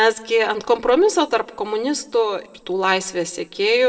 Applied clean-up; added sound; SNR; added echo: none; none; none; reverberation time 0.6 s.